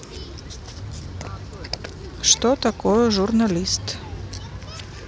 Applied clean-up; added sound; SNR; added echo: none; none; none; none.